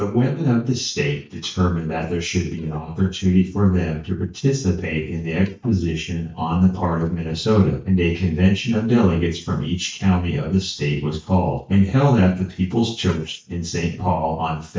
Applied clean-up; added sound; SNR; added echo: neural mask model DeepFilterNet 3.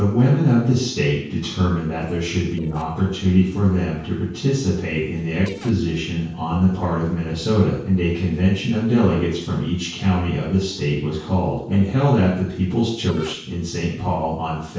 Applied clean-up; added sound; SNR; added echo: neural separator model SepFormer DNS4.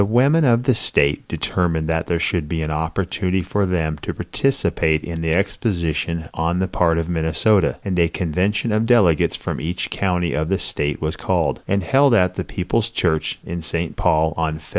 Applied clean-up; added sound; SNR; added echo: none; none; none; none.